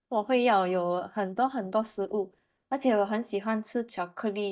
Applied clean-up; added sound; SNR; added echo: neural mask model DeepFilterNet 3.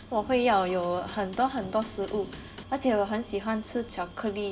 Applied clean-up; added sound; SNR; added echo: none; Hammer / Wood; 18 dB; reverberation time 0.4 s.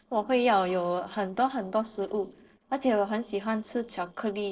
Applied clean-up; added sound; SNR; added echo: neural separator model SepFormer DNS4.